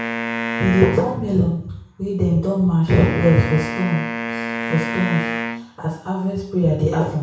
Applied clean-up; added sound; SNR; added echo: none; Wind instrument, woodwind instrument; 8 dB; reverberation time 0.6 s.